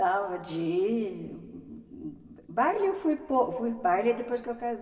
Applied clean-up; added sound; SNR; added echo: none; none; none; reverberation time 2.1 s.